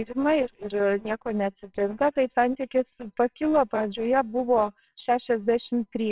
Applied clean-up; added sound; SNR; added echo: neural separator model SepFormer WHAMR!.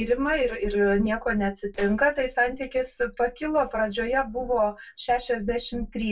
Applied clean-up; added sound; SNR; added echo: neural separator model SepFormer DNS4.